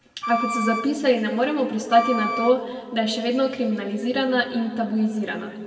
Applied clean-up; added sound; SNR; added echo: none; Wind instrument, woodwind instrument; 7 dB; reverberation time 1.8 s.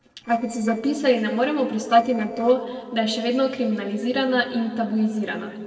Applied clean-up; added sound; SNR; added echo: neural separator model SepFormer DNS4.